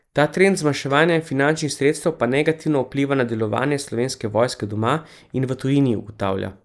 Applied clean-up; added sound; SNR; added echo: neural mask model Resemble Enhance denoiser.